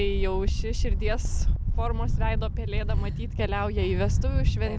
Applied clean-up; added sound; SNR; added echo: none; none; none; none.